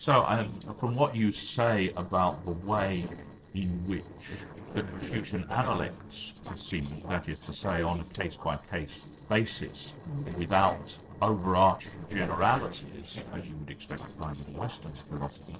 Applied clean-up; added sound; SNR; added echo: neural separator model SepFormer DNS4.